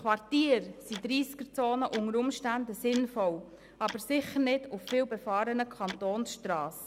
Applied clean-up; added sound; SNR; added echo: none; Tick-tock; 20 dB; none.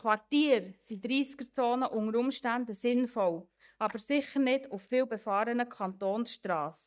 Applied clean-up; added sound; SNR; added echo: neural mask model DeepFilterNet 3.